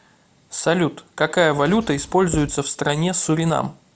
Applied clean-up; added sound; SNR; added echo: none; Writing; 15 dB; none.